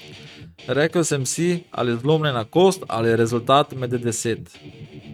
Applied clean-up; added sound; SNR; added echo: neural mask model RNNoise.